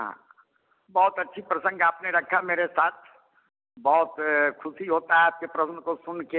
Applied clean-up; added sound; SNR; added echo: none; none; none; none.